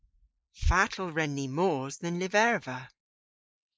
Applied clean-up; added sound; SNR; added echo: neural mask model Resemble Enhance denoiser.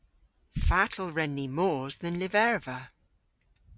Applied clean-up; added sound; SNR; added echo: none; none; none; none.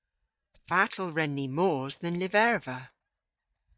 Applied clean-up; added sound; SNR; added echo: neural mask model DeepFilterNet 3.